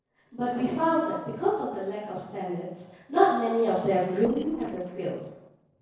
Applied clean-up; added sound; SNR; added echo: neural separator model SepFormer DNS4.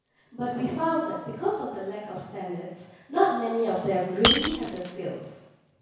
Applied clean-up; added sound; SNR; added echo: none; Shatter; 4 dB; reverberation time 1.1 s.